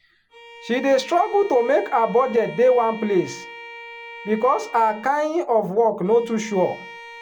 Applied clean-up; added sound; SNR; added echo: none; Bowed string instrument; 18 dB; none.